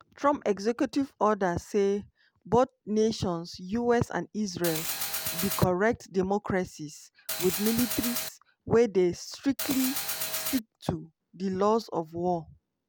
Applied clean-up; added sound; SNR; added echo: none; Mechanisms; 3 dB; none.